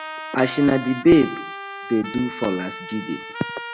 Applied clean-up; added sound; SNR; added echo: none; Trumpet; 12 dB; none.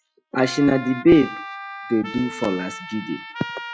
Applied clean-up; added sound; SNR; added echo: classical method Wiener filter.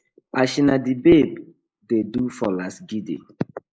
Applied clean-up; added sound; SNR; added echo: neural mask model Resemble Enhance denoiser.